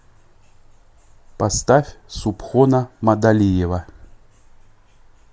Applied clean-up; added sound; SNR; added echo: none; none; none; none.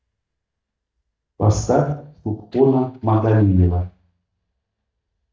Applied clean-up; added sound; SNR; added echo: neural mask model DeepFilterNet 3.